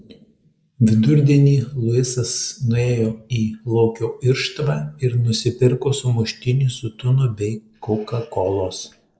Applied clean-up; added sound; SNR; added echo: neural mask model Resemble Enhance denoiser.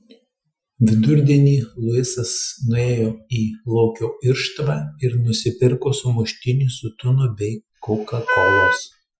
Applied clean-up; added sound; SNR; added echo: classical method Wiener filter.